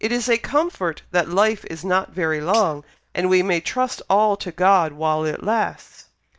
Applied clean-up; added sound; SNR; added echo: neural mask model DeepFilterNet 3.